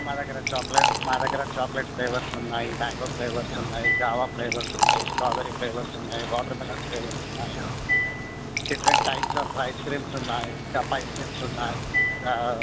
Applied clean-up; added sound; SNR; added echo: none; Liquid; -3 dB; none.